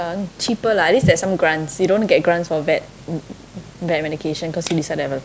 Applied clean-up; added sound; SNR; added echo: none; none; none; none.